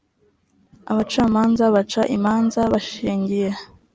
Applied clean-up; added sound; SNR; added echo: none; none; none; none.